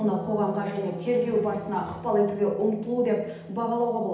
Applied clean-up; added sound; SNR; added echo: none; Wind instrument, woodwind instrument; 14 dB; reverberation time 0.8 s.